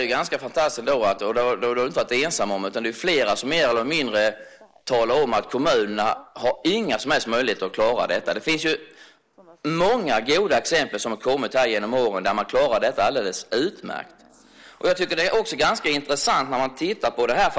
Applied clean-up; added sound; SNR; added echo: neural mask model Resemble Enhance denoiser.